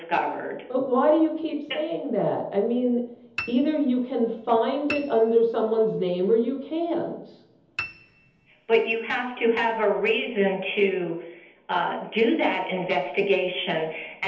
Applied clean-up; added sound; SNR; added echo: none; Piano; 15 dB; reverberation time 0.8 s.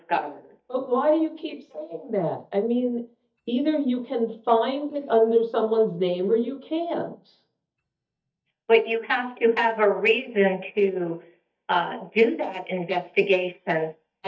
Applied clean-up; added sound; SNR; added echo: neural mask model DeepFilterNet 3.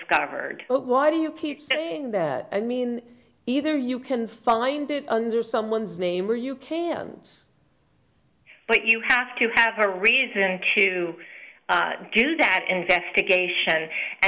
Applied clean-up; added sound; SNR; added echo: none; none; none; none.